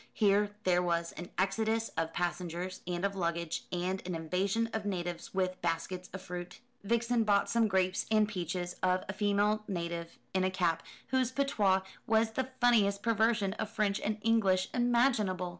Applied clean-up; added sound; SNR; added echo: none; none; none; none.